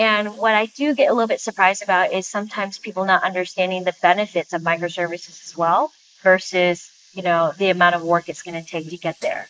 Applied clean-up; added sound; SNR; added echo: neural mask model Resemble Enhance denoiser.